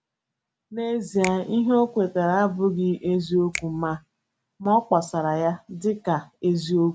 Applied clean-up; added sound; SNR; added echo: none; Finger snapping; 16 dB; none.